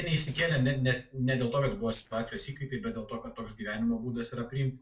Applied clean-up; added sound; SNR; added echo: neural separator model SepFormer DNS4.